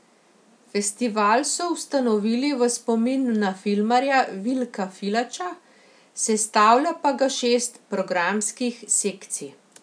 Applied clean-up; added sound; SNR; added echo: none; none; none; none.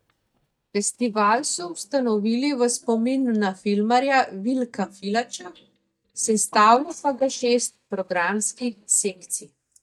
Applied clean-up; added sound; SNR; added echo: neural mask model DeepFilterNet 3.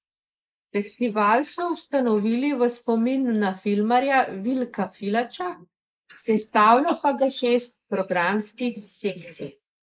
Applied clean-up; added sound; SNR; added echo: neural mask model Resemble Enhance denoiser.